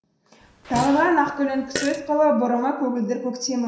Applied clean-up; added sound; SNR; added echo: none; Fart; 12 dB; reverberation time 0.7 s.